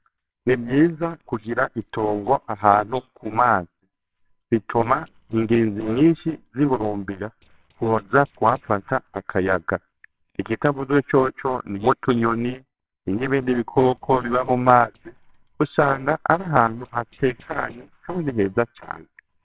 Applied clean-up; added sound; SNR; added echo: neural separator model SepFormer WHAMR!.